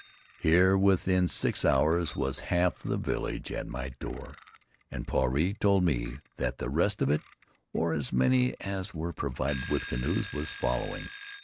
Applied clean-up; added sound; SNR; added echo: none; Alarm / Clock; 16 dB; none.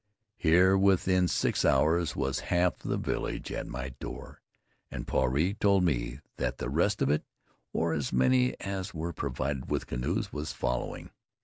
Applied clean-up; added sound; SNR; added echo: none; none; none; none.